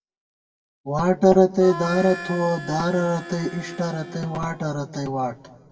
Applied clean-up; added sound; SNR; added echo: none; Harmonica; 13 dB; reverberation time 1.5 s.